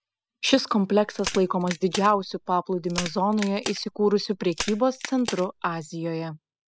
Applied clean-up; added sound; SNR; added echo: classical method spectral subtraction.